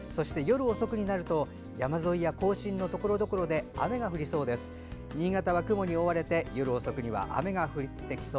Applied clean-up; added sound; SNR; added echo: none; none; none; none.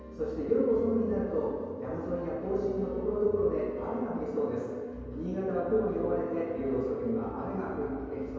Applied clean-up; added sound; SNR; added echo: none; none; none; reverberation time 2.2 s.